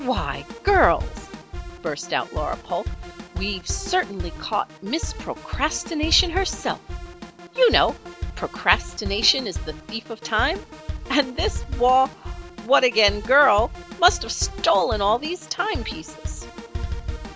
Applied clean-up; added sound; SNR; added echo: none; Drum kit; 8 dB; none.